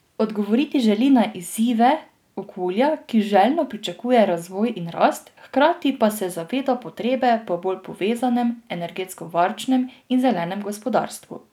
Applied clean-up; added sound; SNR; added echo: none; none; none; none.